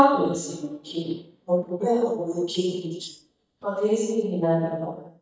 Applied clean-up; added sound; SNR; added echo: neural mask model DeepFilterNet 3.